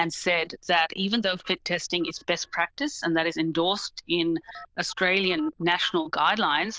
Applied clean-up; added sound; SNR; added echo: neural diffusion model UNIVERSE++.